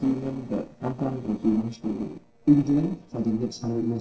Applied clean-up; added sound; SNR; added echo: neural separator model SepFormer DNS4.